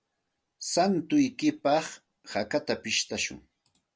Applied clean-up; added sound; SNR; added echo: none; none; none; none.